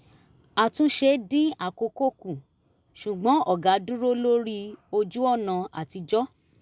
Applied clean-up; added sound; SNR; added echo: none; none; none; none.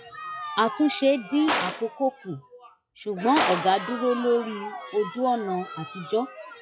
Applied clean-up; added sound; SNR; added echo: classical method log-MMSE.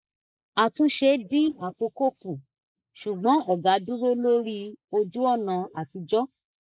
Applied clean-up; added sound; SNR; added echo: neural mask model Resemble Enhance denoiser.